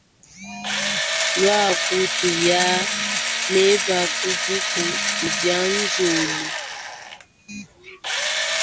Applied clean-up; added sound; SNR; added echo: none; Engine / Drill; 0 dB; none.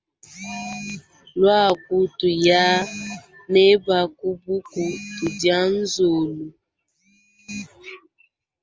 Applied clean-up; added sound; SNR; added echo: none; none; none; none.